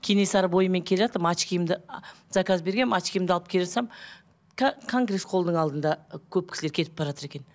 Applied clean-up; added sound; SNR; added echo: none; none; none; none.